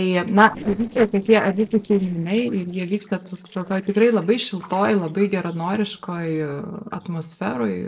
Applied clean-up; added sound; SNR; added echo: neural separator model SepFormer DNS4.